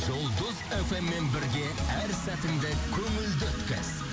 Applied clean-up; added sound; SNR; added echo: none; none; none; none.